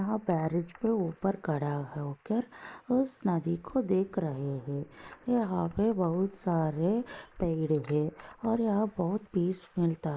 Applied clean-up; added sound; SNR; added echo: neural mask model Resemble Enhance denoiser.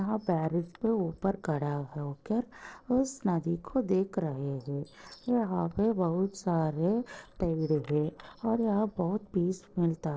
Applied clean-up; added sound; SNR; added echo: neural separator model SepFormer DNS4.